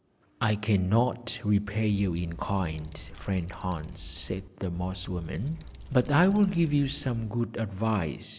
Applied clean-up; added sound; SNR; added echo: none; Wind; 15 dB; none.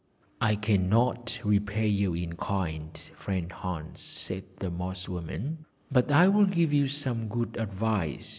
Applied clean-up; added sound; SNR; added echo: none; none; none; none.